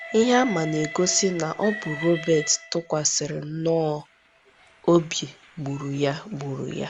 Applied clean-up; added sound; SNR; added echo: none; Train; 15 dB; none.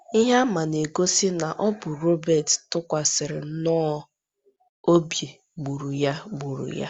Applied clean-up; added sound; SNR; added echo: none; none; none; none.